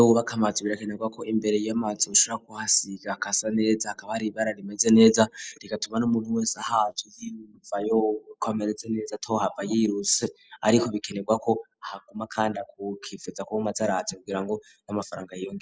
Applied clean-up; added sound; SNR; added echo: neural mask model Resemble Enhance denoiser.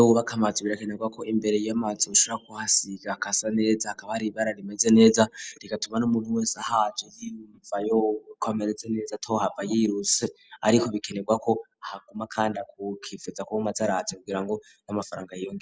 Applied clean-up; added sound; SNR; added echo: none; none; none; none.